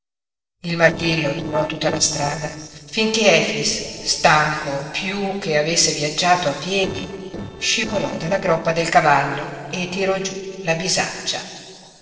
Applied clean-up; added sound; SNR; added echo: neural separator model SepFormer DNS4.